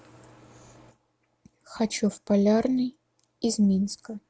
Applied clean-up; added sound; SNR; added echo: none; none; none; none.